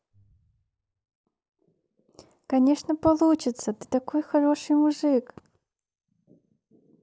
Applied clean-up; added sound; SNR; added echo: none; none; none; none.